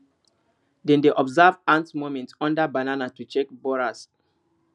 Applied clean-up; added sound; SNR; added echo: none; none; none; none.